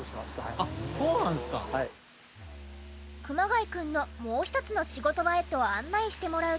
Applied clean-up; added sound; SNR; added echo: none; Musical instrument; 14 dB; none.